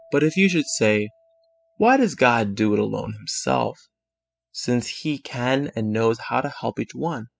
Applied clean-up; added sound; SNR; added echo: classical method spectral subtraction.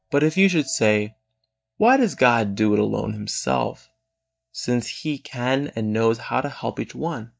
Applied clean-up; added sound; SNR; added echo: neural mask model DeepFilterNet 3.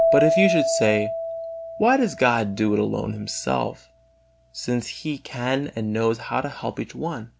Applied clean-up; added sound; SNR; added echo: none; Keyboard (musical); 4 dB; none.